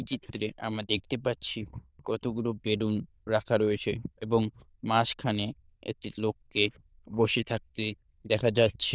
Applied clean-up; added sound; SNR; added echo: neural diffusion model UNIVERSE++.